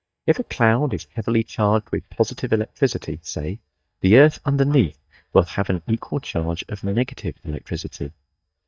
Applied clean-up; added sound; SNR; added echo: neural mask model DeepFilterNet 3.